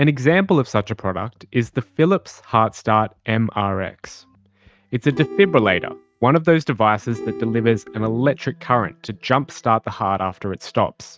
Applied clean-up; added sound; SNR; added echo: neural mask model RNNoise.